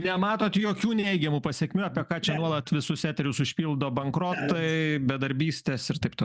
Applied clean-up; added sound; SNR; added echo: none; none; none; none.